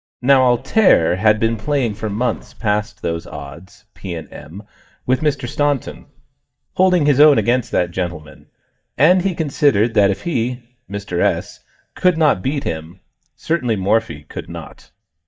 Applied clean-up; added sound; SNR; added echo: neural mask model DeepFilterNet 3.